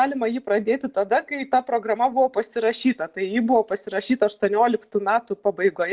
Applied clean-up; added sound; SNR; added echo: none; none; none; none.